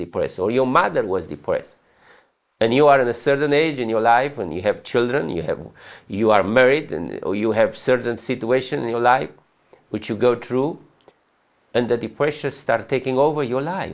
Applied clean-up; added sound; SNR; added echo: neural mask model Resemble Enhance denoiser.